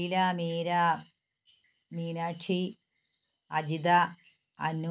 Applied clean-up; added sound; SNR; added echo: none; none; none; none.